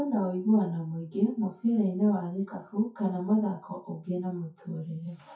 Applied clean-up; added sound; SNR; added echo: classical method WPE with log-MMSE.